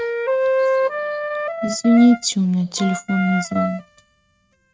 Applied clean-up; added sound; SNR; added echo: neural mask model RNNoise.